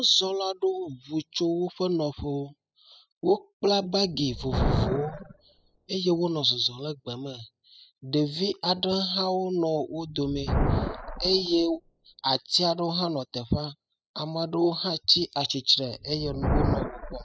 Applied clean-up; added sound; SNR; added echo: classical method spectral subtraction.